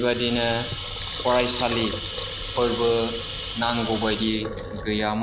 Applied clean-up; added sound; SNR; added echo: none; Water tap, faucet / Liquid; 7 dB; none.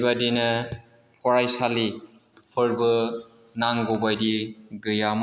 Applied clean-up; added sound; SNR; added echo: none; none; none; none.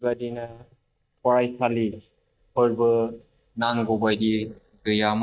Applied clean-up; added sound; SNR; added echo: neural mask model DeepFilterNet 3.